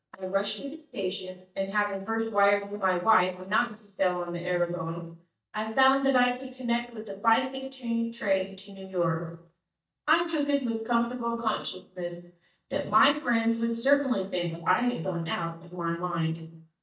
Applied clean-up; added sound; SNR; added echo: neural mask model DeepFilterNet 3.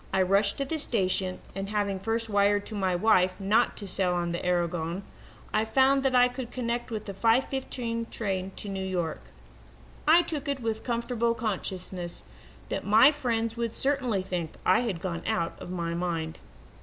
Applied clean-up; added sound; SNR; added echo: none; none; none; none.